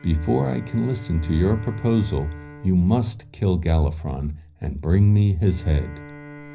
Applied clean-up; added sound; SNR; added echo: none; Bowed string instrument; 20 dB; reverberation time 0.5 s.